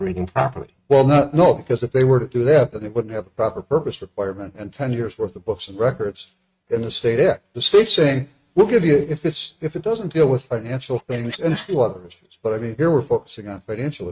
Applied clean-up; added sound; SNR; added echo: neural mask model RNNoise.